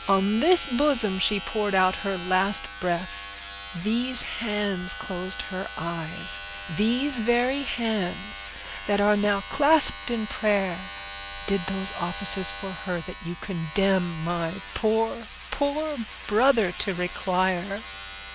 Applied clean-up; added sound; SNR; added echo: none; Domestic sounds, home sounds; 12 dB; none.